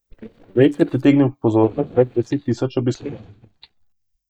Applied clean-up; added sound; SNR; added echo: neural mask model DeepFilterNet 3.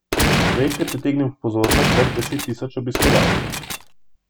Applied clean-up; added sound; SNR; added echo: none; Gunshot, gunfire; -3 dB; none.